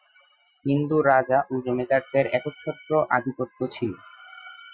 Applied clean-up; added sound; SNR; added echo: classical method Wiener filter.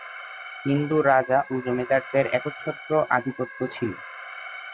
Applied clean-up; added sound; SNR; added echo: none; Alarm; 14 dB; none.